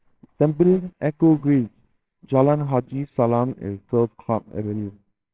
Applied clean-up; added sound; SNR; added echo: neural separator model SepFormer WHAMR!.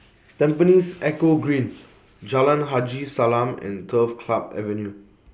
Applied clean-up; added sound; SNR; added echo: none; none; none; none.